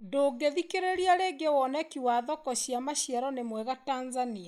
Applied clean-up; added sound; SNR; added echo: neural mask model Resemble Enhance denoiser.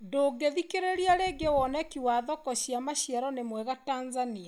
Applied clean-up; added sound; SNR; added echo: none; Knock / Wood; 19 dB; none.